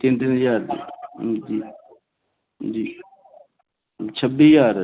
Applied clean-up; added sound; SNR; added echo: none; none; none; none.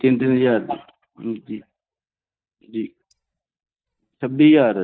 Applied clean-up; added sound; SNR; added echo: neural mask model DeepFilterNet 3.